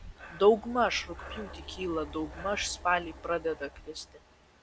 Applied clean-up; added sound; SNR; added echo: none; Breathing; 15 dB; none.